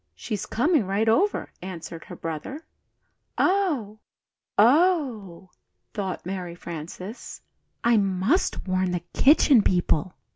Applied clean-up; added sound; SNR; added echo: none; none; none; none.